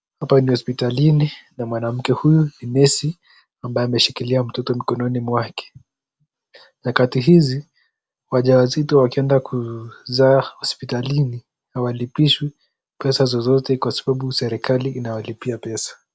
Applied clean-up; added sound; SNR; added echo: none; none; none; none.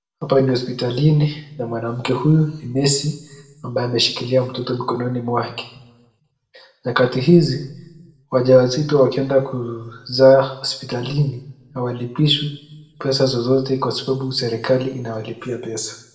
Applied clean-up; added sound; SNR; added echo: none; none; none; reverberation time 0.6 s.